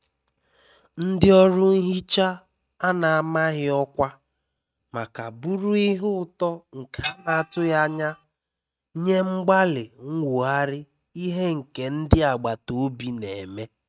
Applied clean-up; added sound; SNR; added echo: neural mask model RNNoise.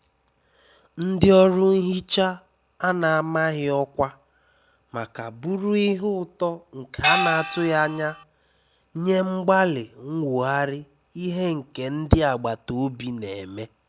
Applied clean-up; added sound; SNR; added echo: none; Gong; 2 dB; none.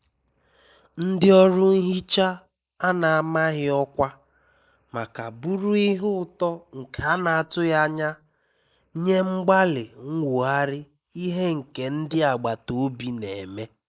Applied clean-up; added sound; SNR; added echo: neural mask model Resemble Enhance denoiser.